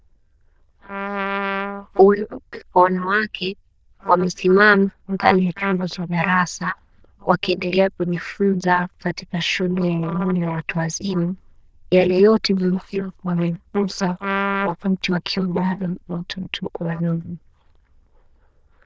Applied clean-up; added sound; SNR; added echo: neural diffusion model UNIVERSE++.